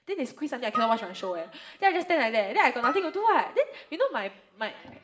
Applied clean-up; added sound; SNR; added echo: none; Harp; 11 dB; reverberation time 0.6 s.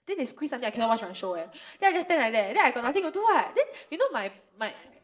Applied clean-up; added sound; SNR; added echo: neural separator model SepFormer DNS4.